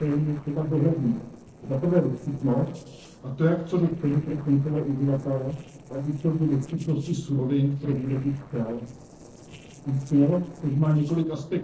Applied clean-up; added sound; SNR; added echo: neural separator model SepFormer DNS4.